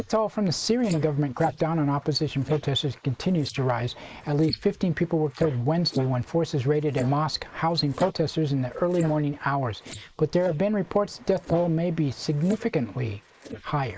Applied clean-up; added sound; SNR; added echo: neural mask model Resemble Enhance denoiser.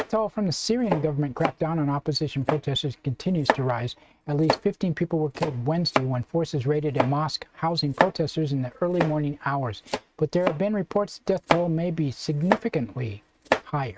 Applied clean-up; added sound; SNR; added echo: neural mask model RNNoise.